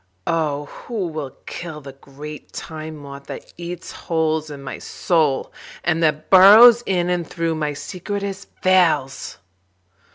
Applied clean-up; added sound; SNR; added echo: none; none; none; none.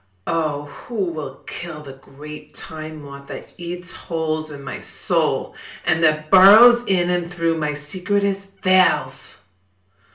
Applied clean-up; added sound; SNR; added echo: none; none; none; reverberation time 0.4 s.